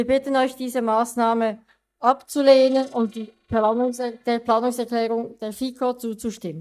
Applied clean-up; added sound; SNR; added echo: neural mask model DeepFilterNet 3.